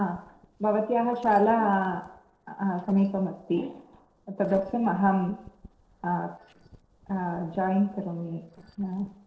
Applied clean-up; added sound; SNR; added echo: neural separator model SepFormer DNS4.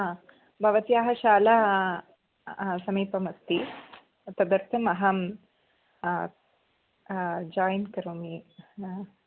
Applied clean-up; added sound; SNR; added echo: none; none; none; none.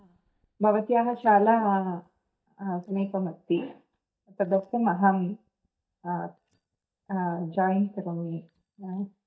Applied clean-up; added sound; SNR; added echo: neural mask model DeepFilterNet 3.